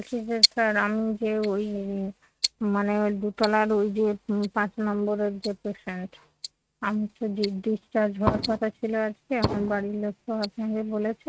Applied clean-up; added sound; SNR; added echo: neural mask model RNNoise.